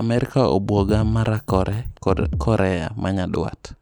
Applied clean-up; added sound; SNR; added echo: none; Drum kit; 6 dB; none.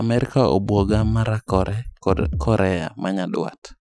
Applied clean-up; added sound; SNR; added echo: classical method Wiener filter.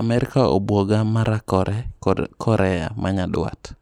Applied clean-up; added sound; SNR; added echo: none; none; none; none.